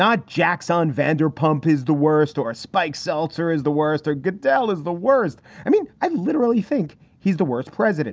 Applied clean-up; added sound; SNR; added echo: none; none; none; none.